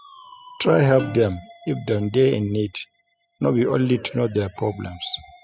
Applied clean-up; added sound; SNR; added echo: classical method spectral subtraction.